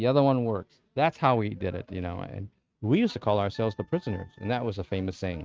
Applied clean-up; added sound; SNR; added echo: neural mask model RNNoise.